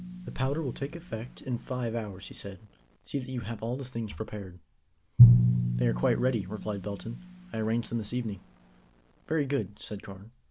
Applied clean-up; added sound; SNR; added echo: none; Drum; -2 dB; none.